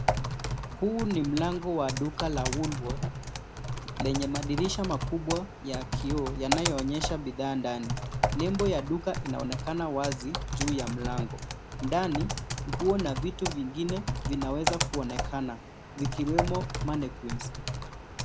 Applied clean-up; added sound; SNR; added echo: none; Typing; 1 dB; none.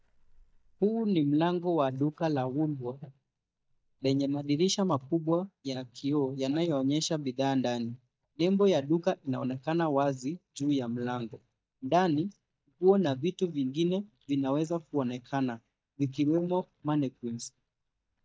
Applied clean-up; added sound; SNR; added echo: neural mask model DeepFilterNet 3.